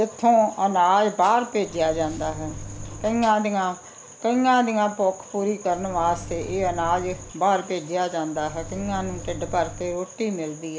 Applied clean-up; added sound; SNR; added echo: none; Microwave oven; 13 dB; none.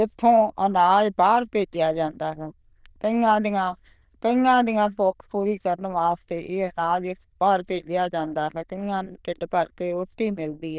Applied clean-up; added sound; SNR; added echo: neural diffusion model UNIVERSE++.